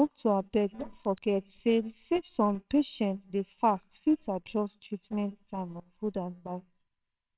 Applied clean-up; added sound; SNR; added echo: neural separator model SepFormer WHAMR!.